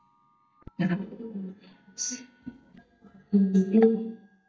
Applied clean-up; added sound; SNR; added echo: neural mask model DeepFilterNet 3.